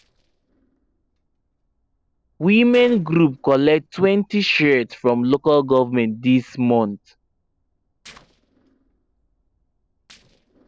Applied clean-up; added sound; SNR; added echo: neural separator model SepFormer DNS4.